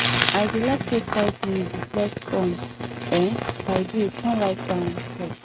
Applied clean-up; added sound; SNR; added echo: neural mask model RNNoise.